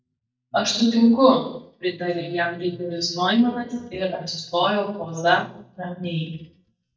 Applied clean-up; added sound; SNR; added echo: neural mask model DeepFilterNet 3.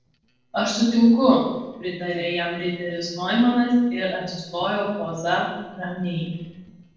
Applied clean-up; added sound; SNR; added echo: neural separator model SepFormer DNS4.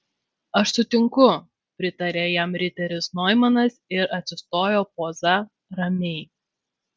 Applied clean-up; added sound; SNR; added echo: none; none; none; none.